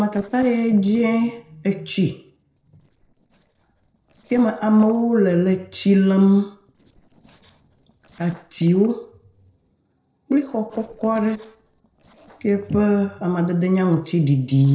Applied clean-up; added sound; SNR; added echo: neural separator model SepFormer DNS4.